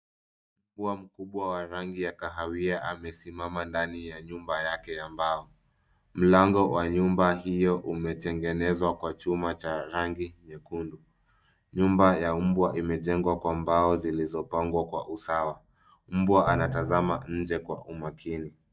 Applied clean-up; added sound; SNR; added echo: neural mask model DeepFilterNet 3.